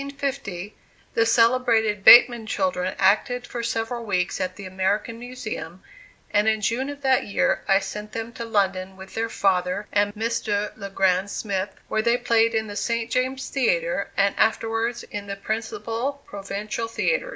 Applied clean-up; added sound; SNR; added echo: none; none; none; none.